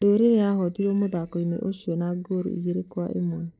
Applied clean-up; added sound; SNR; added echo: neural separator model SepFormer DNS4.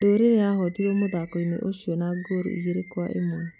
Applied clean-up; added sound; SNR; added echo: neural mask model RNNoise.